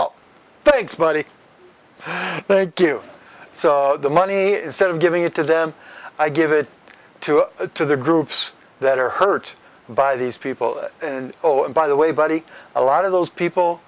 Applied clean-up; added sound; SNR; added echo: none; none; none; none.